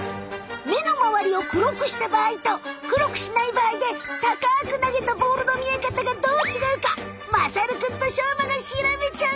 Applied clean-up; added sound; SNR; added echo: none; none; none; none.